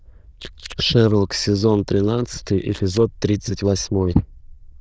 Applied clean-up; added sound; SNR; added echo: neural diffusion model UNIVERSE++.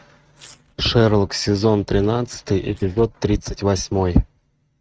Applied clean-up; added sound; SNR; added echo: neural mask model RNNoise.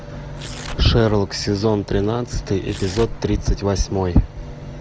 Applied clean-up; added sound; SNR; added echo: none; Tearing; 16 dB; none.